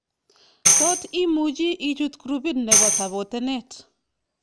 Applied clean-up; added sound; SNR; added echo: none; Tambourine; -4 dB; none.